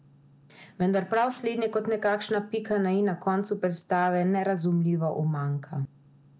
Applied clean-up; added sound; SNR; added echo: none; none; none; none.